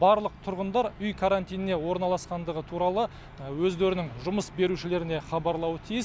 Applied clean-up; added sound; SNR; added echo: none; none; none; none.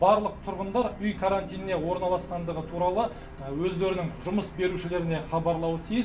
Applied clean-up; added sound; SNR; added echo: none; Piano; 18 dB; reverberation time 0.3 s.